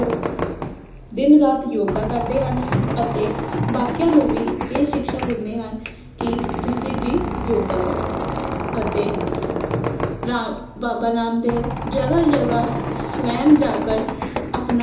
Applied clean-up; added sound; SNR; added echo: none; Squeak; 4 dB; reverberation time 0.6 s.